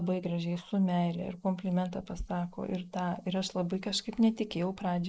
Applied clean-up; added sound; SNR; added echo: neural mask model Resemble Enhance denoiser.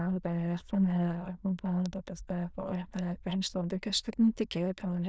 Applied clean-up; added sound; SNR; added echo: neural diffusion model UNIVERSE++.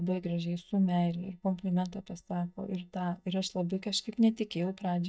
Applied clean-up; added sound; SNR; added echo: neural mask model DeepFilterNet 3.